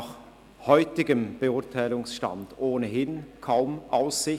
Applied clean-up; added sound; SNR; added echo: none; none; none; none.